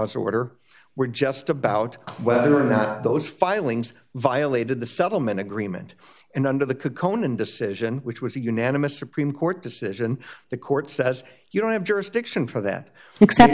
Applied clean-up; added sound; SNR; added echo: none; none; none; none.